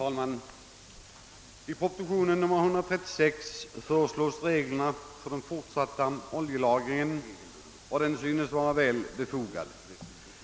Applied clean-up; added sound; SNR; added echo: none; none; none; none.